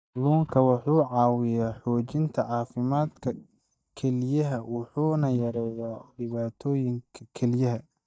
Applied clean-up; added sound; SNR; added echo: neural mask model DeepFilterNet 3.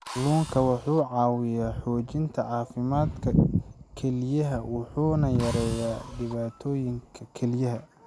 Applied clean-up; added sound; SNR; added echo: none; Drill; 17 dB; none.